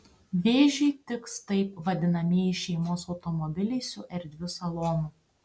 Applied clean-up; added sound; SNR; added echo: none; none; none; none.